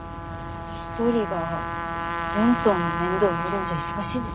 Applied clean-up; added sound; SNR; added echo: none; Trumpet; 4 dB; none.